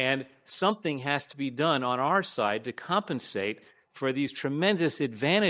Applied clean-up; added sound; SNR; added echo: neural mask model Resemble Enhance denoiser.